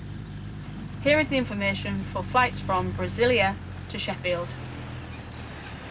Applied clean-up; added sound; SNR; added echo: none; Truck; 7 dB; reverberation time 0.3 s.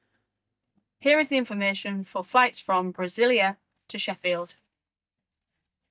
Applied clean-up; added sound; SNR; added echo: neural mask model DeepFilterNet 3.